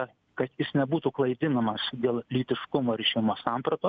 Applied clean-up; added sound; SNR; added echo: none; none; none; none.